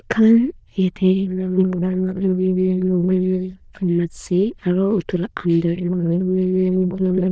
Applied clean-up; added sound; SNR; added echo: neural diffusion model UNIVERSE++.